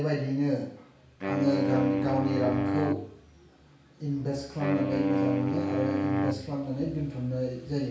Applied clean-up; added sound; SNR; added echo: none; Wind instrument, woodwind instrument; 0 dB; reverberation time 0.6 s.